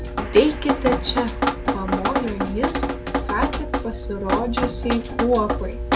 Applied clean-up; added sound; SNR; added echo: none; Drip; 0 dB; none.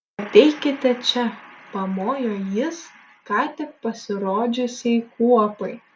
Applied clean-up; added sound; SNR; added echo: none; none; none; none.